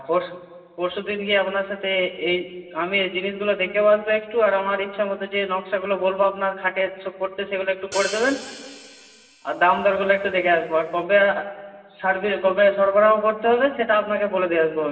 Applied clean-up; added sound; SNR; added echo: none; Hi-hat; 17 dB; reverberation time 2.1 s.